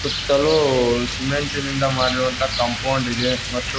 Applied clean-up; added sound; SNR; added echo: none; Rain; 5 dB; none.